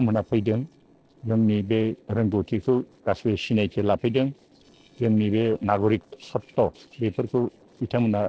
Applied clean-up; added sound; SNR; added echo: neural separator model SepFormer DNS4.